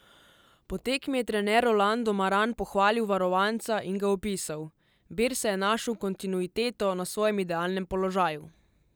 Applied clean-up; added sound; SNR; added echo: none; none; none; none.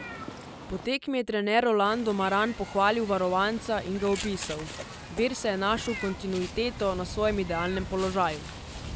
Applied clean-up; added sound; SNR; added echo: none; Meow; 11 dB; none.